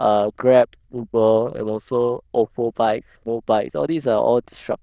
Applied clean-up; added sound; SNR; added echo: neural diffusion model UNIVERSE++.